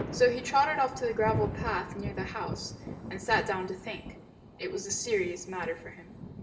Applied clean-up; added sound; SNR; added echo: none; Thunder; 8 dB; reverberation time 2.2 s.